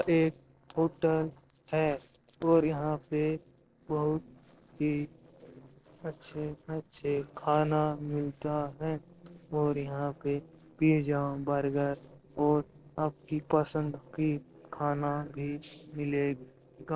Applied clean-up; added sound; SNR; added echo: neural separator model SepFormer DNS4.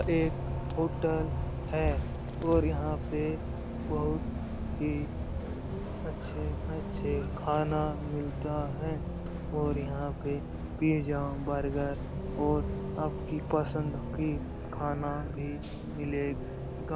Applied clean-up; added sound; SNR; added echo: none; Bus; 2 dB; none.